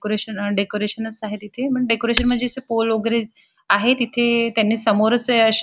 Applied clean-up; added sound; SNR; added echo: none; Shatter; 5 dB; none.